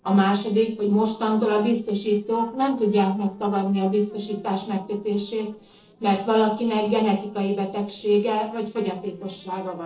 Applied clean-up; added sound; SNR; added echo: neural separator model SepFormer DNS4.